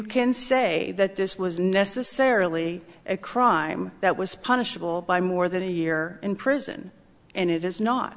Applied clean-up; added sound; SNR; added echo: none; none; none; none.